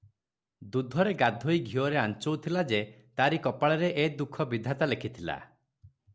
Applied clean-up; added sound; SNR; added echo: none; none; none; none.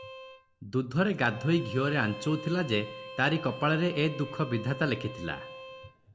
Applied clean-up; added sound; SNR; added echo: none; Bowed string instrument; 14 dB; reverberation time 0.6 s.